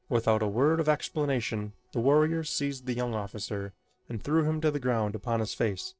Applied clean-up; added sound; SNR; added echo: neural separator model SepFormer DNS4.